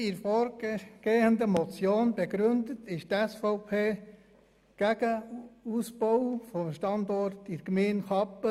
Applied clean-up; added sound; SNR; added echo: none; Fireworks; 17 dB; none.